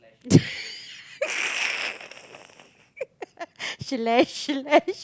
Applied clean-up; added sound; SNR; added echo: none; none; none; none.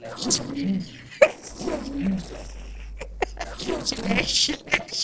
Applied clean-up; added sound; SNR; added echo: neural separator model SepFormer DNS4.